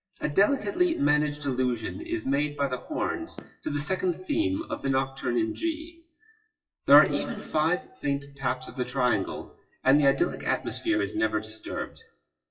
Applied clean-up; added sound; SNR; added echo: classical method WPE with log-MMSE.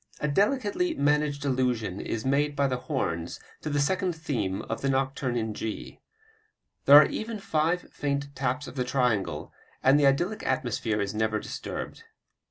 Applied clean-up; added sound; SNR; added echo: none; none; none; none.